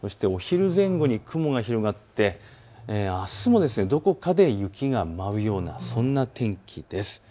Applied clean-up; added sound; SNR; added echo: none; Growling; 17 dB; none.